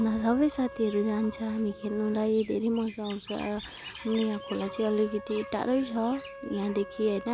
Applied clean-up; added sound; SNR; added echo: none; Wind instrument, woodwind instrument; 16 dB; none.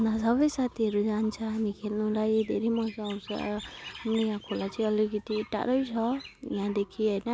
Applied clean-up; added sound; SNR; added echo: none; none; none; none.